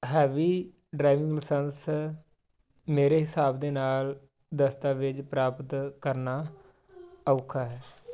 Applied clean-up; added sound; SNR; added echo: none; none; none; none.